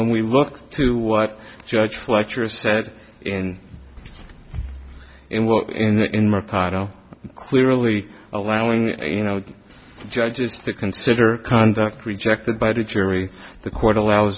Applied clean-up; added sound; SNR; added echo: none; none; none; none.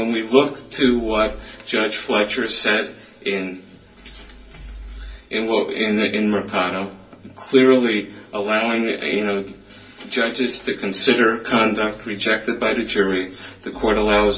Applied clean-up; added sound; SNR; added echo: none; none; none; reverberation time 0.3 s.